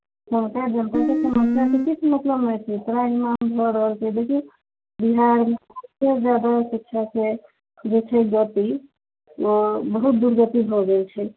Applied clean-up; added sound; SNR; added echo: none; Guitar; 0 dB; none.